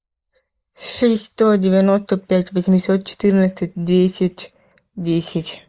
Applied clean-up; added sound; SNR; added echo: neural mask model Resemble Enhance denoiser.